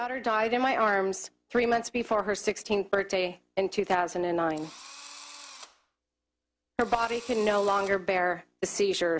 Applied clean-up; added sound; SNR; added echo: none; Engine / Drill; 18 dB; none.